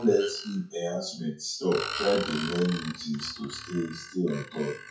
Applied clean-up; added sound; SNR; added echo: classical method WPE with log-MMSE.